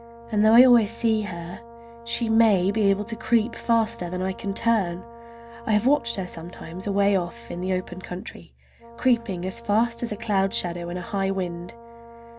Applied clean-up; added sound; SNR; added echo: none; Brass instrument; 19 dB; none.